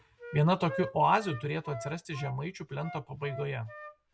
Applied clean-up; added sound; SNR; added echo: none; Wind instrument, woodwind instrument; 14 dB; none.